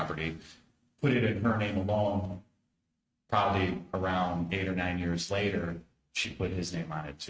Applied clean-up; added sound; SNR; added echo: neural mask model RNNoise.